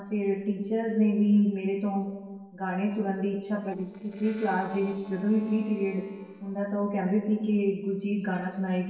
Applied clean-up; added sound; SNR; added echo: neural separator model SepFormer DNS4.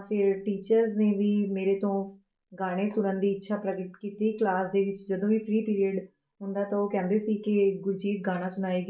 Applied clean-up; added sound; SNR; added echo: none; none; none; none.